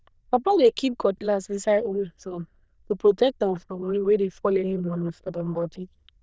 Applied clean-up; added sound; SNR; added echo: neural diffusion model UNIVERSE++.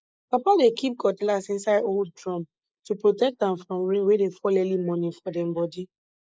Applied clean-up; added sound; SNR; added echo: neural mask model Resemble Enhance denoiser.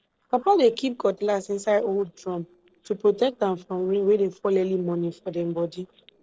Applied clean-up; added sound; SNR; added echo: neural separator model SepFormer DNS4.